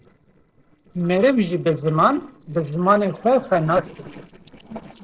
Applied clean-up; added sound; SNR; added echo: neural separator model SepFormer DNS4.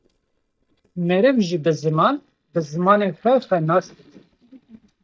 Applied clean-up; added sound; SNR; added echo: neural mask model DeepFilterNet 3.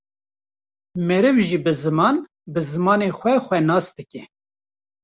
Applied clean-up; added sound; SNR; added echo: none; none; none; none.